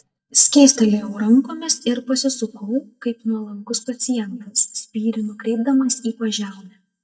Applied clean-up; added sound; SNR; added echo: neural mask model DeepFilterNet 3.